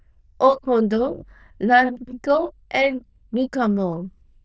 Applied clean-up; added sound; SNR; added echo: neural diffusion model UNIVERSE++.